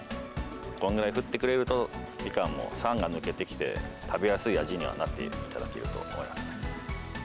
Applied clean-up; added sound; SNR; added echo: none; none; none; none.